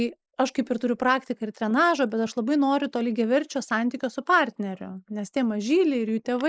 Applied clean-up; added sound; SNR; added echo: neural mask model Resemble Enhance denoiser.